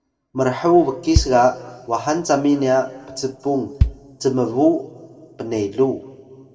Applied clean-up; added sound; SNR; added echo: none; Bass drum; 7 dB; reverberation time 1.6 s.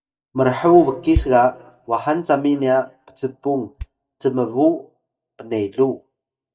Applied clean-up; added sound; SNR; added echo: neural mask model DeepFilterNet 3.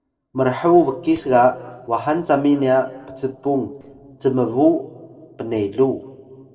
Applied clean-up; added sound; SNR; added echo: neural separator model SepFormer DNS4.